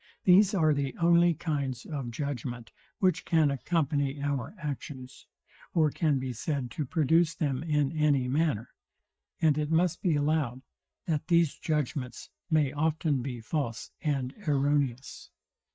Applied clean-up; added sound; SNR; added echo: neural mask model DeepFilterNet 3.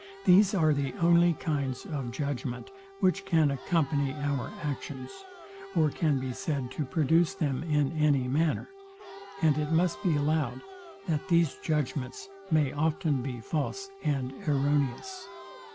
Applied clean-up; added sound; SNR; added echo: none; Brass instrument + Crowd; 18 dB; none.